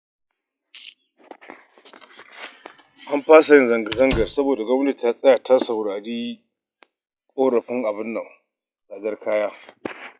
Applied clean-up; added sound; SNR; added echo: classical method log-MMSE.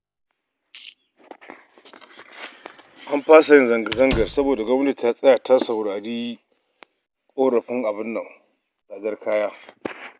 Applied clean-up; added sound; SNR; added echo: none; Squeak / Slam; 13 dB; none.